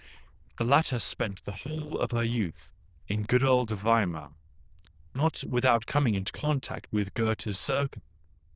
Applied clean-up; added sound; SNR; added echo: neural diffusion model UNIVERSE++.